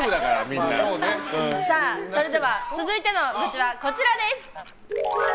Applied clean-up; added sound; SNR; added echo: none; Fowl; 14 dB; none.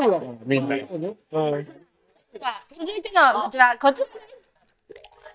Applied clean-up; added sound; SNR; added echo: neural mask model DeepFilterNet 3.